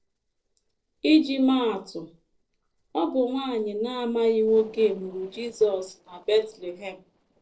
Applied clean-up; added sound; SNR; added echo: neural separator model SepFormer DNS4.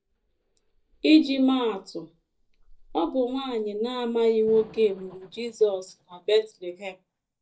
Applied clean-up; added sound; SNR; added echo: neural mask model DeepFilterNet 3.